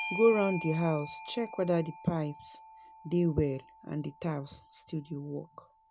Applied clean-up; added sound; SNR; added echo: none; Bell / Doorbell; 13 dB; none.